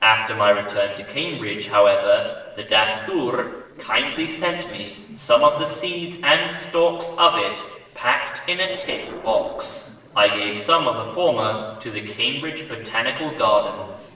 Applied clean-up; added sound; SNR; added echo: neural separator model SepFormer DNS4.